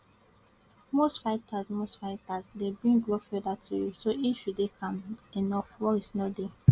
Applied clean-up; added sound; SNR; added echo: none; none; none; none.